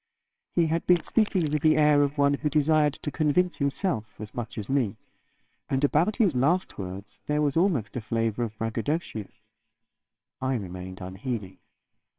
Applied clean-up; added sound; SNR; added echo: neural separator model SepFormer WHAMR!.